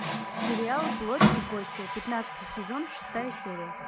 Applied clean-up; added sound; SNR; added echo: none; Water tap, faucet; -4 dB; none.